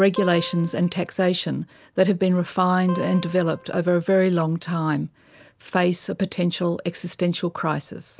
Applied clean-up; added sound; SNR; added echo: none; Acoustic guitar; 14 dB; none.